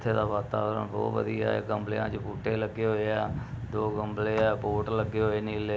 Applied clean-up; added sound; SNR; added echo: none; Clapping; 20 dB; none.